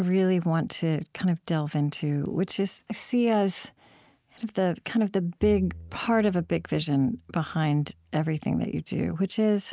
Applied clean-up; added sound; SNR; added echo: neural mask model RNNoise.